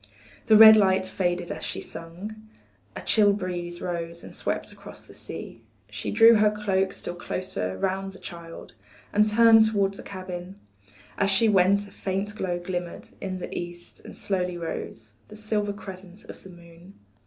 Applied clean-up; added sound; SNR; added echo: none; none; none; none.